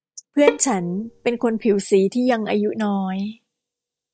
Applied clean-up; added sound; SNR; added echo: neural mask model DeepFilterNet 3.